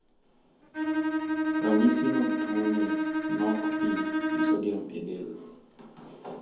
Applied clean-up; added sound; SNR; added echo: none; Bowed string instrument; -2 dB; reverberation time 0.5 s.